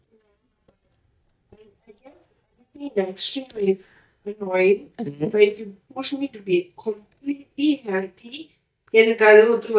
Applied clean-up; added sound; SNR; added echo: neural mask model DeepFilterNet 3.